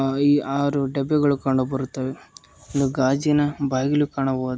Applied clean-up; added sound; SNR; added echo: none; none; none; none.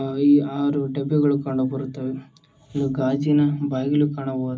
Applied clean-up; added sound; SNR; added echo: none; none; none; reverberation time 0.4 s.